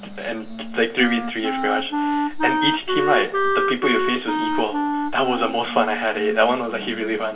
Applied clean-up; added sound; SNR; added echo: none; Wind instrument, woodwind instrument; 2 dB; reverberation time 0.2 s.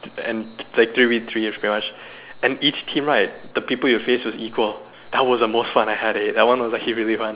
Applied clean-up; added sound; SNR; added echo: none; none; none; none.